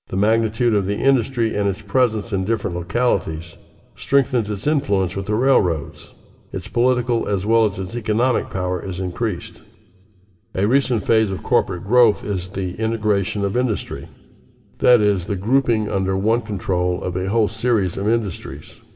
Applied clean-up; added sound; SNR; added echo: none; none; none; reverberation time 1.2 s.